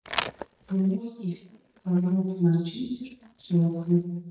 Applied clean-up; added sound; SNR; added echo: neural mask model DeepFilterNet 3.